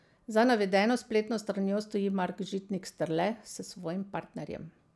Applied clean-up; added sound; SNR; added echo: none; none; none; none.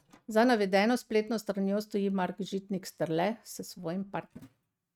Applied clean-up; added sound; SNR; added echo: neural mask model RNNoise.